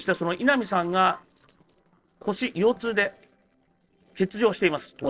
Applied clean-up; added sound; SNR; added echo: neural separator model SepFormer DNS4.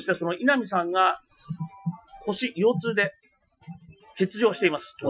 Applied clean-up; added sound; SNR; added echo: classical method Wiener filter.